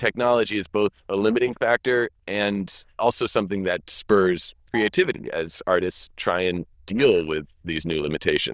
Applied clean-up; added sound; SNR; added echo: neural diffusion model UNIVERSE++.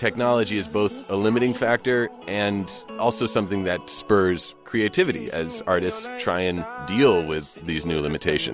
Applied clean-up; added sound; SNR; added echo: none; none; none; none.